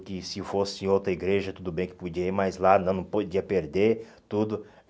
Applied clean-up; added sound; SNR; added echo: none; none; none; none.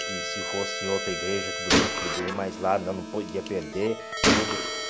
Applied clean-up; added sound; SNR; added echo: none; Keyboard (musical) + Gunshot, gunfire; -3 dB; none.